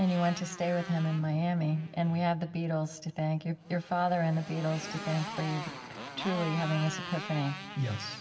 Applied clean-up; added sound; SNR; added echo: none; Motorcycle; 12 dB; reverberation time 1.5 s.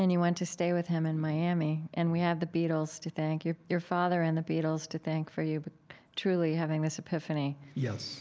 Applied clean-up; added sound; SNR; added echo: none; none; none; none.